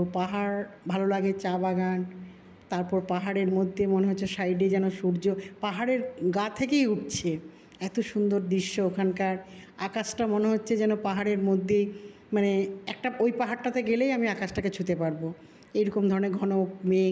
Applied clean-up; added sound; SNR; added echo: none; none; none; none.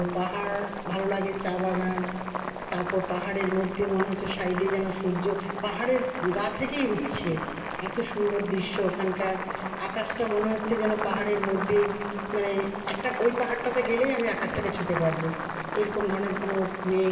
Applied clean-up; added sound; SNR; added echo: none; Boiling; 6 dB; reverberation time 2.4 s.